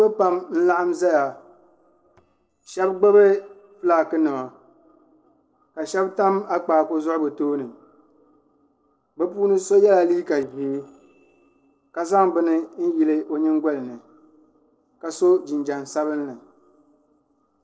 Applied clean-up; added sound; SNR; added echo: neural separator model SepFormer DNS4.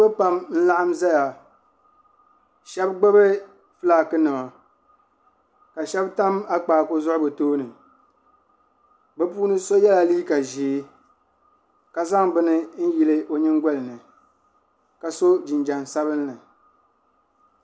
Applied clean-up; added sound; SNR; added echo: none; none; none; none.